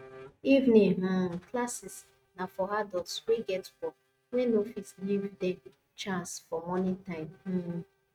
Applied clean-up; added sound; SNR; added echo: neural mask model RNNoise.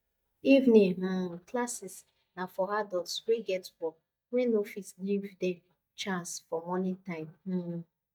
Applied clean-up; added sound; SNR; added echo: neural mask model DeepFilterNet 3.